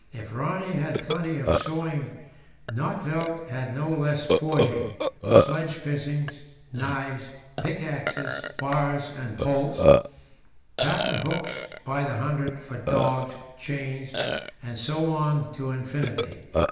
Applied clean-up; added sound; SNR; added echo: none; Burping, eructation; 0 dB; reverberation time 1.1 s.